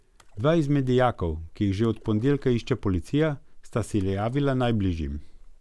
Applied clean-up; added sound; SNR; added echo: none; Splash, splatter; 16 dB; none.